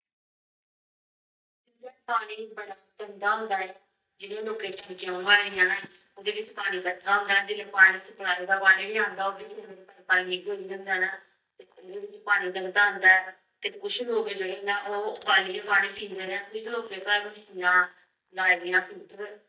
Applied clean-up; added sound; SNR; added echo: neural mask model DeepFilterNet 3.